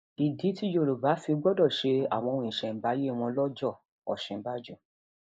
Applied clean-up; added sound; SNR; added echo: neural mask model Resemble Enhance denoiser.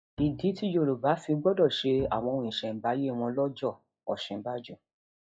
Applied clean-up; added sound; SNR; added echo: classical method log-MMSE.